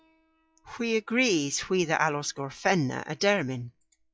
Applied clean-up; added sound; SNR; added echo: classical method log-MMSE.